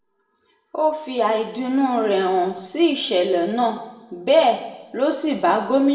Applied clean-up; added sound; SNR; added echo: none; none; none; reverberation time 0.8 s.